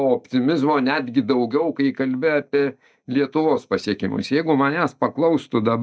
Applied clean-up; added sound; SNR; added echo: neural mask model DeepFilterNet 3.